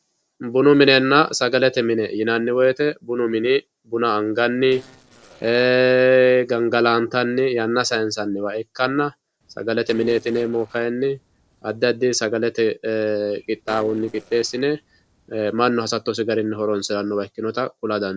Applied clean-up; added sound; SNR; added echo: neural separator model SepFormer DNS4.